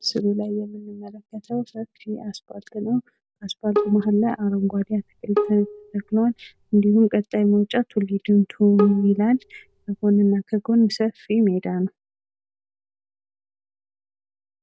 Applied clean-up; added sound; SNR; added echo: none; Bowed string instrument; 7 dB; none.